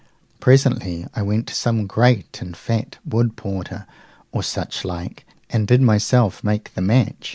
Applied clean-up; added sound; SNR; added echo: none; none; none; none.